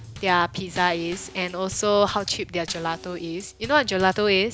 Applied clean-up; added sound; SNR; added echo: none; Bass drum / Snare drum / Drum kit; 18 dB; none.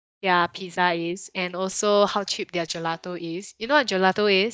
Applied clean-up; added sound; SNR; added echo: neural mask model DeepFilterNet 3.